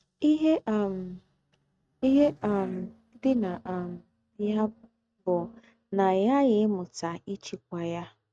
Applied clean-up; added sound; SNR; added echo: neural mask model RNNoise.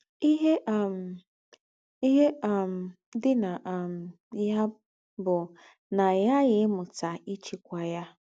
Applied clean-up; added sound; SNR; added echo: none; none; none; none.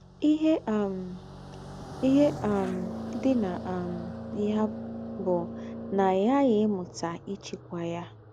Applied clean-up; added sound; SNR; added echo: none; Car passing by; 11 dB; none.